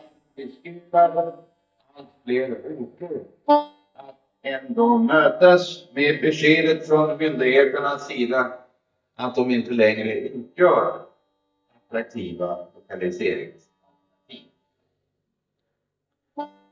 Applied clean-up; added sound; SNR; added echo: neural mask model DeepFilterNet 3.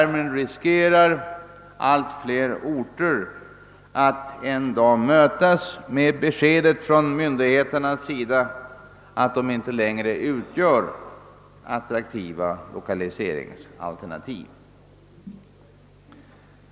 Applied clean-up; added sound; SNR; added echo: none; none; none; none.